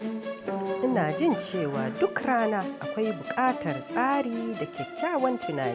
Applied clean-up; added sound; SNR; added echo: none; Guitar + Musical instrument; 6 dB; none.